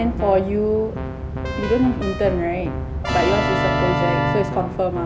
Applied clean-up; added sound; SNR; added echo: none; Keyboard (musical); 4 dB; none.